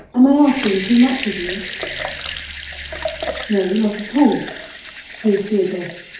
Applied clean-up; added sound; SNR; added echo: none; Sink (filling or washing) / Water tap, faucet / Liquid; 8 dB; reverberation time 2.4 s.